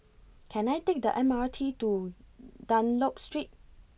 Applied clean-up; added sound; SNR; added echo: none; none; none; none.